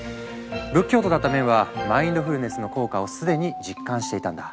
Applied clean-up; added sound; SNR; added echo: none; none; none; none.